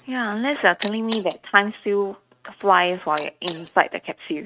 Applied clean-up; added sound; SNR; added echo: neural mask model RNNoise.